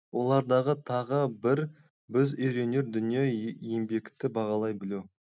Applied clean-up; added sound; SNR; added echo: none; none; none; none.